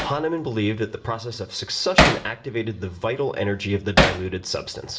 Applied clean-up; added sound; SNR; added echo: none; Hammer; 0 dB; reverberation time 0.4 s.